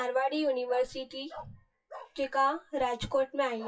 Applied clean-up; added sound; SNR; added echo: classical method WPE with log-MMSE.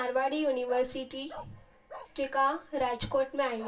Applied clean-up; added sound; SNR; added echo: none; Bark; 19 dB; reverberation time 0.2 s.